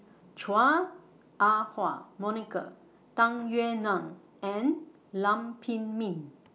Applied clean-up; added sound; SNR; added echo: none; none; none; none.